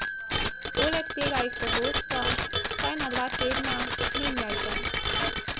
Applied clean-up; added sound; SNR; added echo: none; Bicycle bell; -4 dB; none.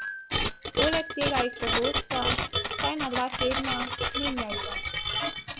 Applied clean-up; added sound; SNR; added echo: classical method log-MMSE.